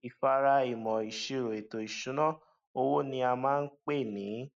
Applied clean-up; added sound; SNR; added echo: neural mask model Resemble Enhance denoiser.